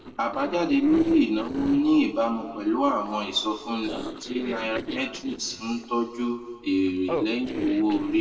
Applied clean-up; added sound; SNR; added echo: neural separator model SepFormer DNS4.